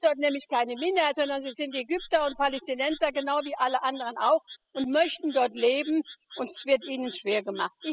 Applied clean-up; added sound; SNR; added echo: classical method spectral subtraction.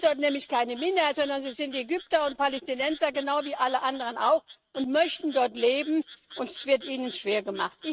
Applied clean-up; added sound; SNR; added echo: neural mask model RNNoise.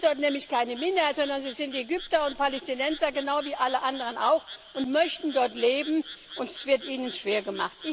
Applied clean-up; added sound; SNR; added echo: none; Frog; 17 dB; none.